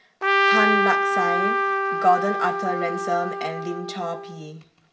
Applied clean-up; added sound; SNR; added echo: none; Trumpet; -3 dB; reverberation time 0.5 s.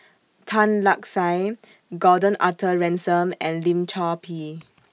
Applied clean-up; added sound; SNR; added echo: none; none; none; none.